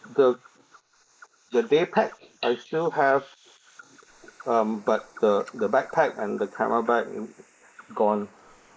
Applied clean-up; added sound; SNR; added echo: neural mask model Resemble Enhance denoiser.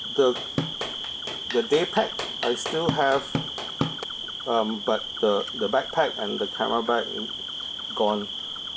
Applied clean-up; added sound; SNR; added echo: none; Cricket + Drum / Drum kit; 5 dB; none.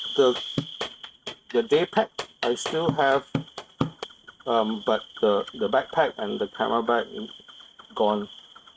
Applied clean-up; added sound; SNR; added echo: neural mask model RNNoise.